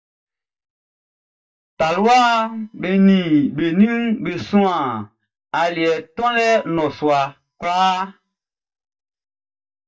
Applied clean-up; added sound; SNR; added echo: neural mask model DeepFilterNet 3.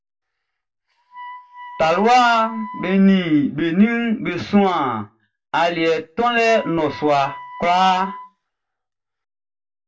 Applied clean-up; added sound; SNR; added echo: none; Wind instrument, woodwind instrument; 18 dB; reverberation time 0.2 s.